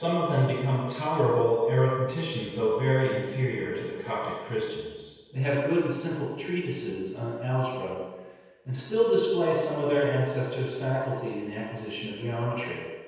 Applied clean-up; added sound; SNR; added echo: none; none; none; reverberation time 1.2 s.